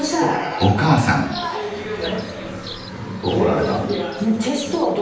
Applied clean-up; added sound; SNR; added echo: none; Bird vocalization, bird call, bird song; 17 dB; reverberation time 0.9 s.